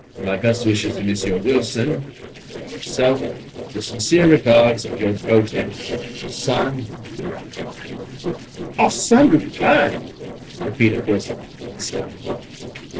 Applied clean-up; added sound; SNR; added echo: neural separator model SepFormer DNS4.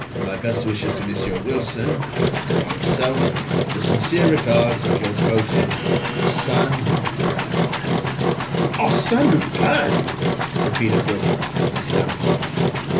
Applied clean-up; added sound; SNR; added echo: none; Engine; -3 dB; reverberation time 0.3 s.